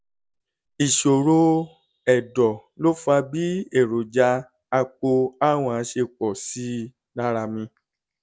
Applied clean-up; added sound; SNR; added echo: none; none; none; none.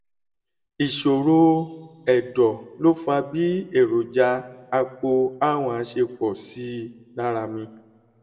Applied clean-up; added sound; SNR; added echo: none; none; none; reverberation time 1.0 s.